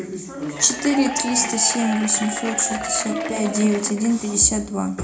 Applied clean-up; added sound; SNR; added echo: none; Applause / Crowd / Cheering; 8 dB; reverberation time 0.3 s.